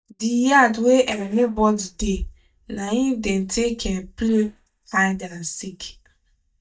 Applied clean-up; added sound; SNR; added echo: neural mask model DeepFilterNet 3.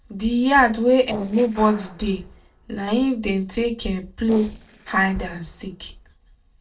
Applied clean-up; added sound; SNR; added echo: neural separator model SepFormer DNS4.